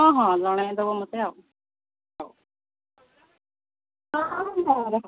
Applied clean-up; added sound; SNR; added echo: none; none; none; none.